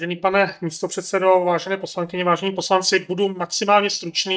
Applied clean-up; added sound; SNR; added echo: neural mask model DeepFilterNet 3.